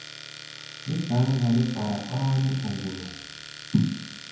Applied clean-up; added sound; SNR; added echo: none; Domestic sounds, home sounds; 14 dB; reverberation time 0.9 s.